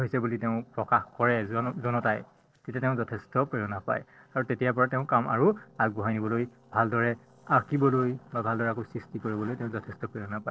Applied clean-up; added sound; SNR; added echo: neural separator model SepFormer DNS4.